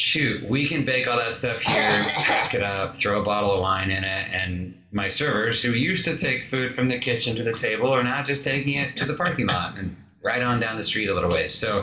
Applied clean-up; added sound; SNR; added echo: none; Cough; 0 dB; reverberation time 0.8 s.